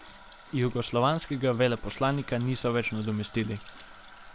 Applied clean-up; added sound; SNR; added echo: none; Water tap, faucet; 19 dB; none.